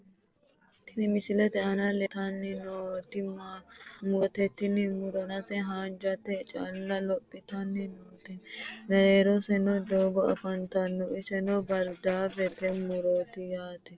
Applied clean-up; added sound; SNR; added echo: neural separator model SepFormer DNS4.